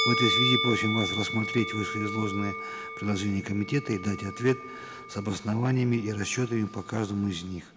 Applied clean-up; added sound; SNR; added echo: none; Musical instrument; 4 dB; none.